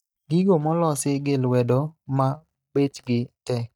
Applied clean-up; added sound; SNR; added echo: neural mask model DeepFilterNet 3.